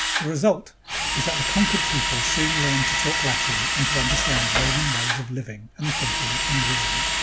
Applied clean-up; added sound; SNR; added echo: none; Drill; -3 dB; none.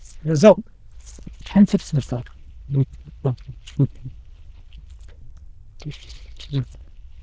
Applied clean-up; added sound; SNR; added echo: neural diffusion model UNIVERSE++.